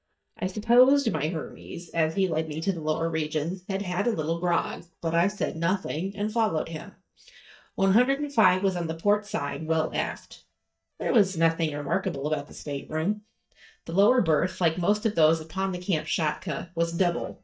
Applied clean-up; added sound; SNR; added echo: neural mask model DeepFilterNet 3.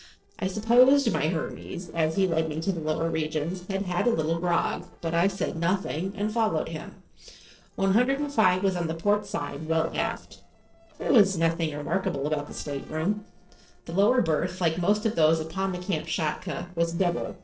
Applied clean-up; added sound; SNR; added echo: neural separator model SepFormer DNS4.